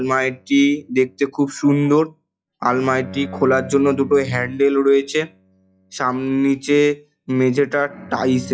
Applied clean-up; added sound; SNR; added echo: classical method log-MMSE.